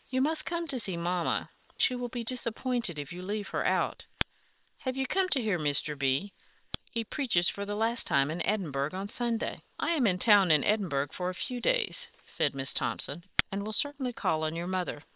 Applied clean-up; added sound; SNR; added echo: neural separator model SepFormer WHAM!.